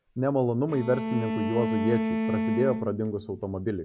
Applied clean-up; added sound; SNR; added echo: none; Bowed string instrument; 2 dB; none.